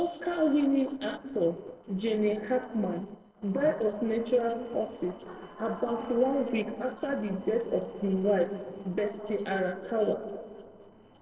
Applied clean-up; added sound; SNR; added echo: neural separator model SepFormer DNS4.